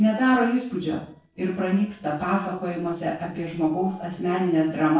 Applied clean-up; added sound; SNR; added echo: neural separator model SepFormer DNS4.